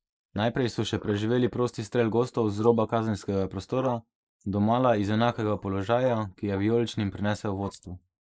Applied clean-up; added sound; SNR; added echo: neural mask model Resemble Enhance denoiser.